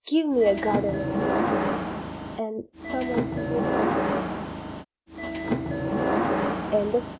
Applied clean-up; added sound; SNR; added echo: none; Subway, metro, underground / Sliding door; -2 dB; none.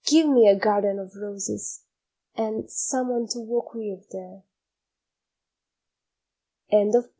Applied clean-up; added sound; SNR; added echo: none; none; none; none.